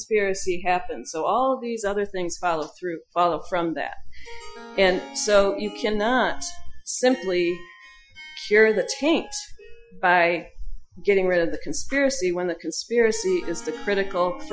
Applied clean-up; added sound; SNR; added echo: classical method Wiener filter.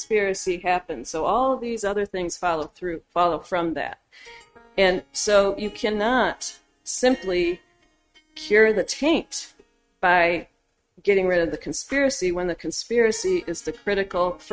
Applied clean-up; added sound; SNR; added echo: neural mask model RNNoise.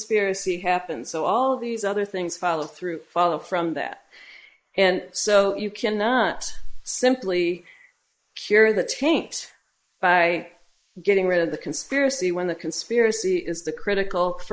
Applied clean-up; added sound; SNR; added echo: neural mask model Resemble Enhance denoiser.